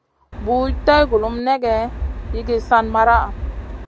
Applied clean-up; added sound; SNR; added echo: none; Wind; 8 dB; none.